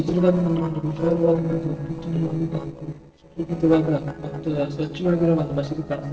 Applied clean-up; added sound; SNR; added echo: neural separator model SepFormer DNS4.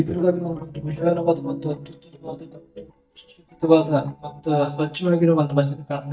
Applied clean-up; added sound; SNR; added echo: neural mask model DeepFilterNet 3.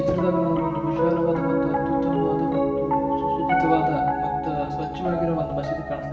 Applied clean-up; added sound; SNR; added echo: none; Piano; -4 dB; reverberation time 0.7 s.